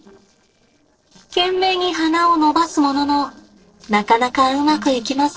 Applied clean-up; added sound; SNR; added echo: neural separator model SepFormer DNS4.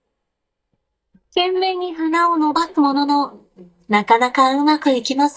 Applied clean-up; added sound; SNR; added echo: neural mask model DeepFilterNet 3.